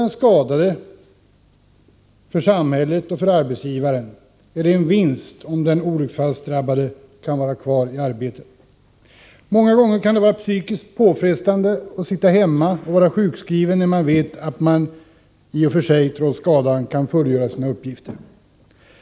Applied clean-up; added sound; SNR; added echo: none; none; none; none.